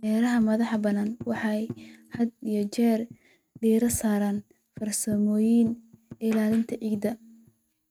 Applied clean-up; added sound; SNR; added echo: neural mask model RNNoise.